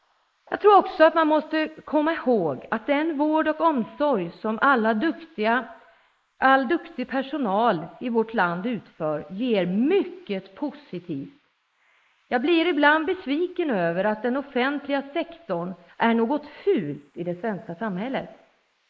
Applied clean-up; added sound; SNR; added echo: neural mask model Resemble Enhance denoiser.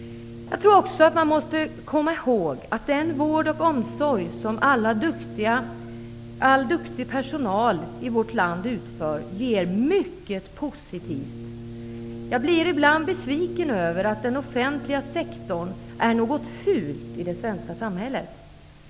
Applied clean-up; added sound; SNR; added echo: none; Brass instrument; 14 dB; none.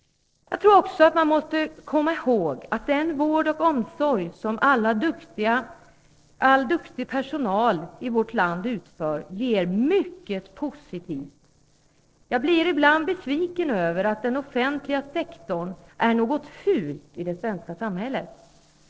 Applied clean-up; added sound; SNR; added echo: neural separator model SepFormer DNS4.